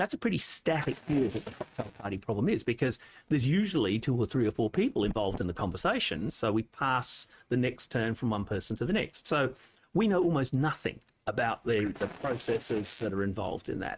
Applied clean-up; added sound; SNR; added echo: neural mask model RNNoise.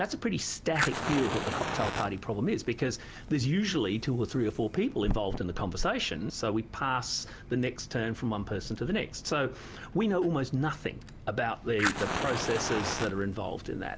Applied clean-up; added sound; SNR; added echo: none; Fire; 7 dB; none.